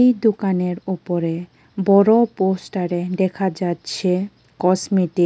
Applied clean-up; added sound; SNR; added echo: none; none; none; none.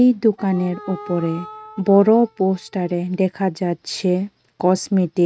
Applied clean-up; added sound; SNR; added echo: neural mask model RNNoise.